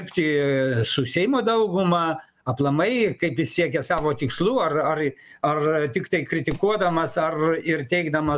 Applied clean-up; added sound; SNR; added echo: none; Clapping; 18 dB; none.